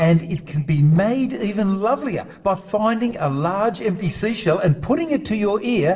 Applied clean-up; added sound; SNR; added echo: neural separator model SepFormer DNS4.